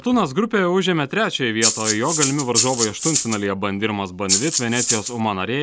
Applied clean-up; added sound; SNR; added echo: none; Rattle (instrument); 0 dB; none.